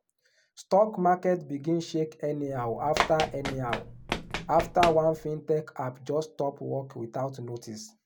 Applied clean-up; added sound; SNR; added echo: none; Run; 6 dB; none.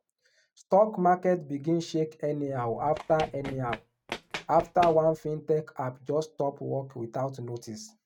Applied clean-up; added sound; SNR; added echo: neural mask model RNNoise.